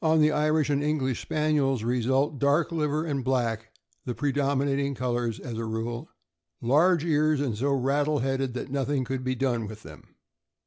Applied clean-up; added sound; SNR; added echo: none; none; none; none.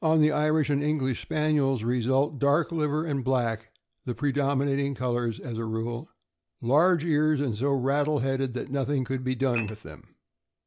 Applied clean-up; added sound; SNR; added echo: none; Dishes, pots, and pans / Glass; 10 dB; none.